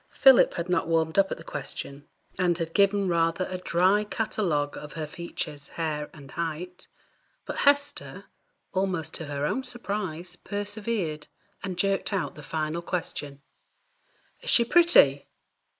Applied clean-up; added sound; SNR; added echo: neural mask model Resemble Enhance denoiser.